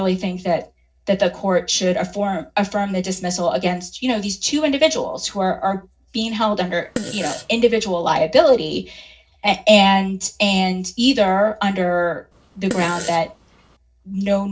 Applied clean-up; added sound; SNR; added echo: neural separator model SepFormer DNS4.